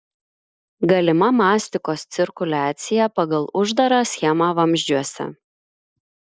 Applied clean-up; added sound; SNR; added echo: none; none; none; none.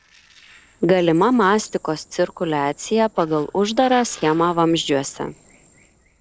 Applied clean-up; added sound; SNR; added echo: neural separator model SepFormer DNS4.